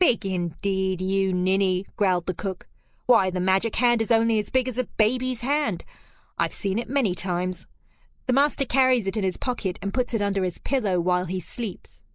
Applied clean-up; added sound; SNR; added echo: neural mask model Resemble Enhance denoiser.